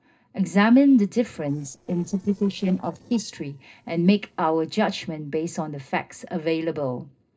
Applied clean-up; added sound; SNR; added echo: neural separator model SepFormer DNS4.